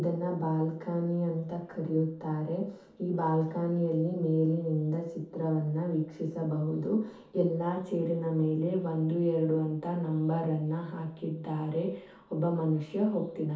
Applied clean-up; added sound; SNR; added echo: none; none; none; reverberation time 0.5 s.